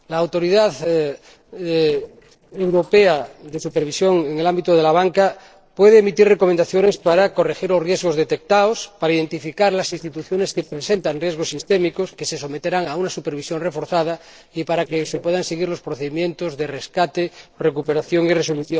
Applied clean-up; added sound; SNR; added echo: neural separator model SepFormer DNS4.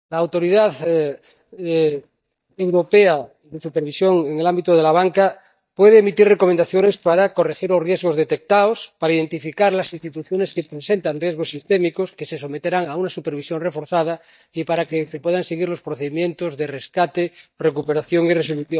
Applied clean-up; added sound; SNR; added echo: neural mask model DeepFilterNet 3.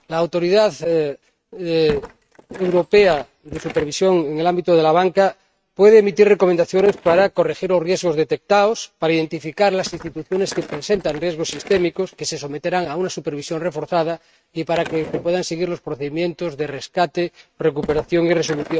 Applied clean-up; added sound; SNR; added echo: neural mask model RNNoise.